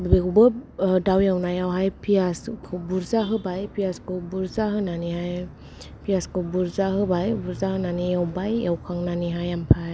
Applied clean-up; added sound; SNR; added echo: none; none; none; none.